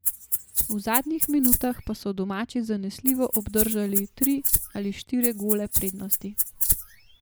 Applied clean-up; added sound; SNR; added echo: neural mask model Resemble Enhance denoiser.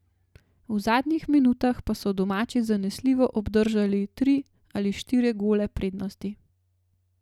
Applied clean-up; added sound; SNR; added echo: none; none; none; none.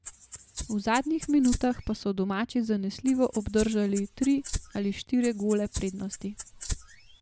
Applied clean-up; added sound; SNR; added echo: none; Rattle (instrument); -1 dB; none.